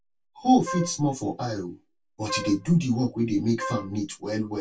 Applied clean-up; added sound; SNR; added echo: none; Wind instrument, woodwind instrument; 11 dB; reverberation time 0.1 s.